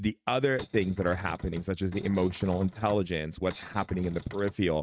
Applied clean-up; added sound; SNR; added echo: neural mask model RNNoise.